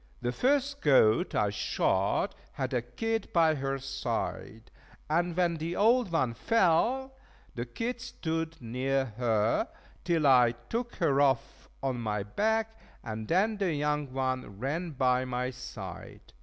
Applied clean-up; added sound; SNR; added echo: none; none; none; none.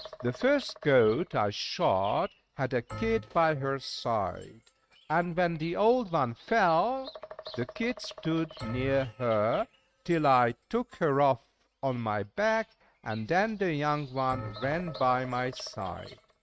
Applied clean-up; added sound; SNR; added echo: neural mask model RNNoise.